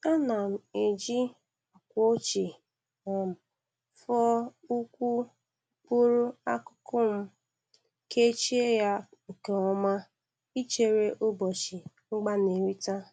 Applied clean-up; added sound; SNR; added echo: none; none; none; none.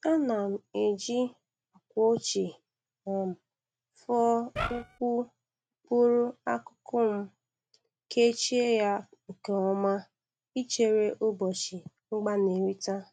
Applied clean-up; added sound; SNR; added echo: neural mask model RNNoise.